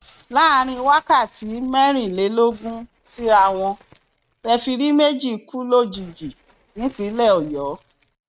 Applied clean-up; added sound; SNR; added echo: neural mask model RNNoise.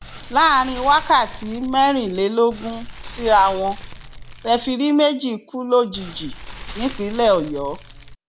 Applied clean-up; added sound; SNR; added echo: none; Fire; 14 dB; none.